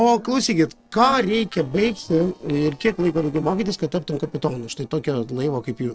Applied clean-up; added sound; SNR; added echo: neural separator model SepFormer DNS4.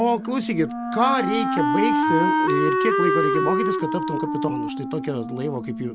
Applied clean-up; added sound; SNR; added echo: none; Wind instrument, woodwind instrument; -2 dB; none.